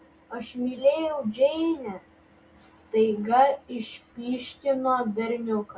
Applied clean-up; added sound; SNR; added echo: none; none; none; none.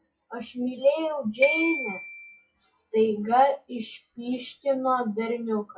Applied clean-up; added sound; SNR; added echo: classical method log-MMSE.